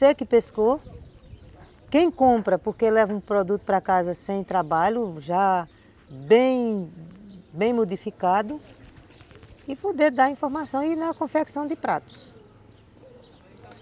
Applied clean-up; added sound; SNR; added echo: none; none; none; none.